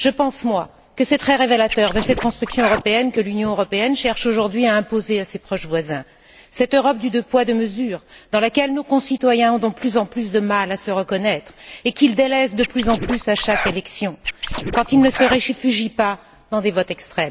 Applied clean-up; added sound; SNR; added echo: none; Scratching (performance technique); 6 dB; none.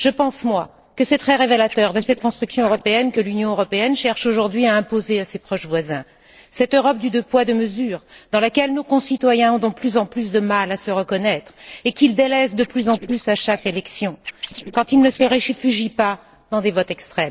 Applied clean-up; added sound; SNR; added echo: neural separator model SepFormer DNS4.